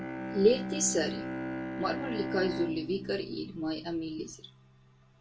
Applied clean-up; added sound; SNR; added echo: none; Bowed string instrument; 6 dB; reverberation time 0.2 s.